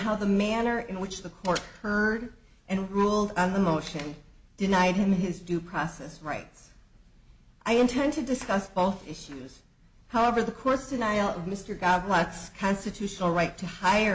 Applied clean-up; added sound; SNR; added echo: none; none; none; none.